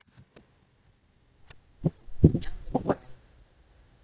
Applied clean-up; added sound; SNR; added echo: neural mask model DeepFilterNet 3.